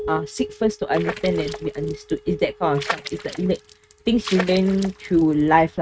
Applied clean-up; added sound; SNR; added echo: neural mask model RNNoise.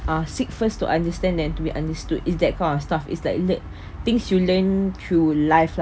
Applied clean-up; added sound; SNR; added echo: none; none; none; none.